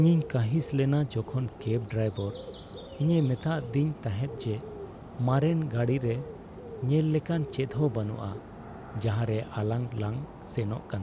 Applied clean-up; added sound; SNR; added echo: none; Bird; 13 dB; none.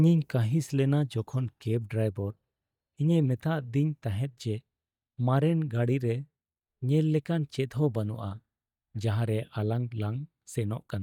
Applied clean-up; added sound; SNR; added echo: neural mask model DeepFilterNet 3.